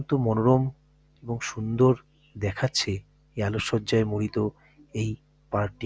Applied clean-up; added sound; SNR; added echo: none; none; none; none.